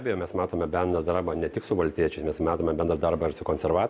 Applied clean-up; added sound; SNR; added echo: none; none; none; none.